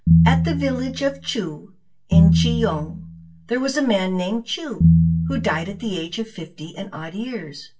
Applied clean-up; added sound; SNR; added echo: none; Piano; -5 dB; reverberation time 0.2 s.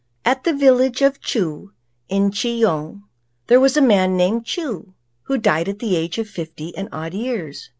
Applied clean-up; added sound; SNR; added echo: none; none; none; none.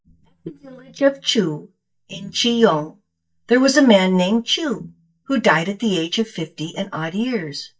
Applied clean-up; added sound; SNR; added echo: neural mask model DeepFilterNet 3.